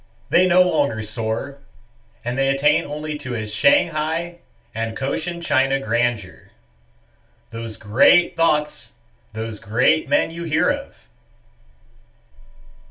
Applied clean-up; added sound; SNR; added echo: none; none; none; reverberation time 0.2 s.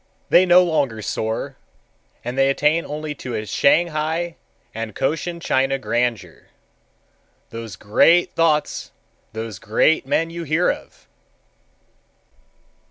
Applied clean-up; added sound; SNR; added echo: none; none; none; none.